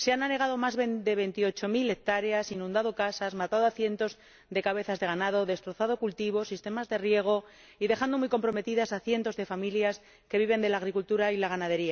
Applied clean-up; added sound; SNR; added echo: none; none; none; none.